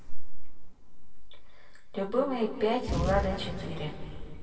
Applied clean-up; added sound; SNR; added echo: none; Boom; 11 dB; reverberation time 2.6 s.